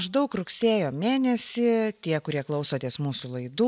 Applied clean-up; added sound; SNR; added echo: none; none; none; none.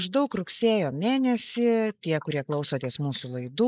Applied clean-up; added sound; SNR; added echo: neural mask model Resemble Enhance denoiser.